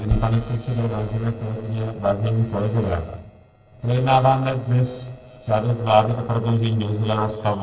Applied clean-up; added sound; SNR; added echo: neural separator model SepFormer DNS4.